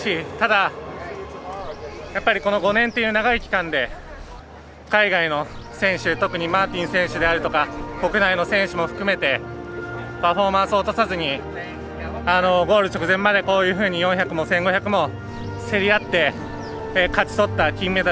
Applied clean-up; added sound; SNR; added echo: none; Walk, footsteps / Insect; 17 dB; none.